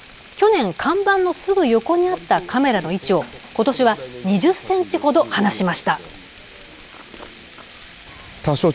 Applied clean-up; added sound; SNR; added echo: none; Frying (food); 19 dB; none.